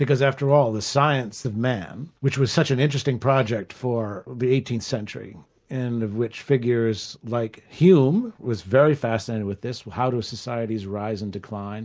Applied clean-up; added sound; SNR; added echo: none; none; none; none.